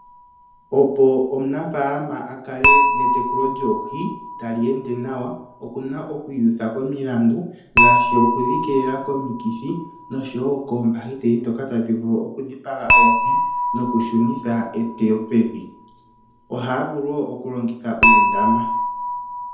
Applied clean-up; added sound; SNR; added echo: none; Dishes, pots, and pans / Chink, clink; 0 dB; reverberation time 2.0 s.